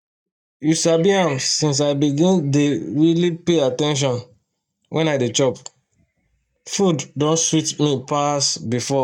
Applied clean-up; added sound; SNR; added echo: neural mask model DeepFilterNet 3.